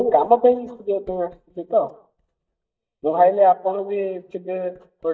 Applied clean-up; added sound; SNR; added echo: neural mask model DeepFilterNet 3.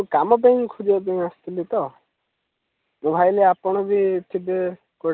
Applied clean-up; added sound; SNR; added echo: none; none; none; none.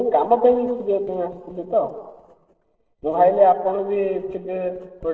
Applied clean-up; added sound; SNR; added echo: neural separator model SepFormer DNS4.